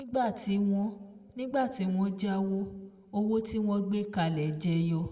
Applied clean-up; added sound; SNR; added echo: none; none; none; reverberation time 1.0 s.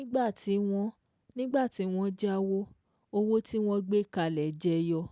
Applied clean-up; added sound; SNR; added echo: none; none; none; none.